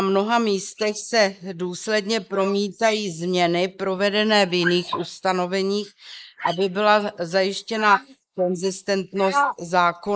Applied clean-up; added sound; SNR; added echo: neural mask model Resemble Enhance denoiser.